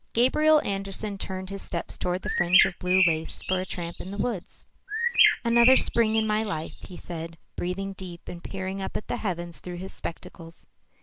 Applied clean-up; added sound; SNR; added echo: none; Bird; 1 dB; none.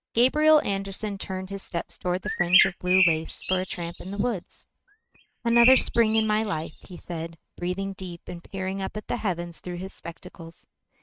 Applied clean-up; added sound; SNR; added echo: neural mask model RNNoise.